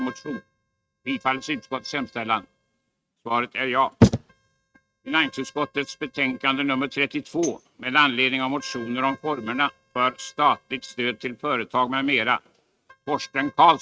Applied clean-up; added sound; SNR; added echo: neural mask model RNNoise.